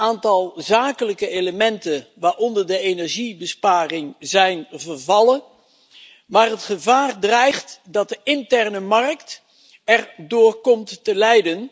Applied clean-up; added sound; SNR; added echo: none; none; none; none.